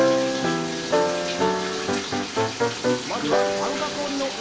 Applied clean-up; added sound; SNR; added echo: none; Bathtub (filling or washing); 8 dB; reverberation time 1.4 s.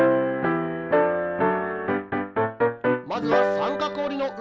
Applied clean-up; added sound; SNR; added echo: none; none; none; none.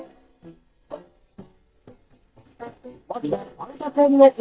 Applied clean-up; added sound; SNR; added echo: neural mask model DeepFilterNet 3.